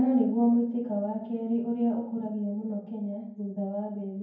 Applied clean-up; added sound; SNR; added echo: none; none; none; reverberation time 0.9 s.